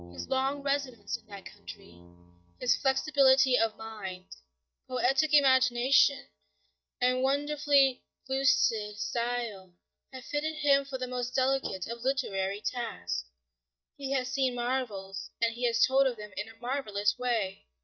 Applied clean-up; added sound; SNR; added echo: neural mask model DeepFilterNet 3.